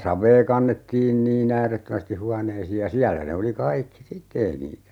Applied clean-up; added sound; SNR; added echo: none; none; none; none.